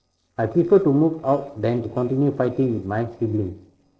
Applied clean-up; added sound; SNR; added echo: neural separator model SepFormer DNS4.